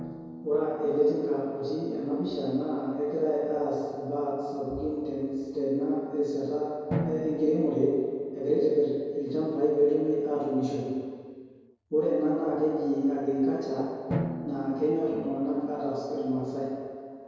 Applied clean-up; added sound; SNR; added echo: none; Drum; 13 dB; reverberation time 2.2 s.